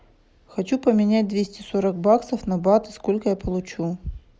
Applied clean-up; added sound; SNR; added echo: none; none; none; none.